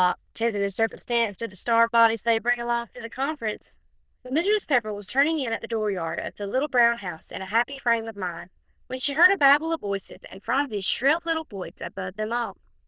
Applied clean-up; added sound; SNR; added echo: neural diffusion model UNIVERSE++.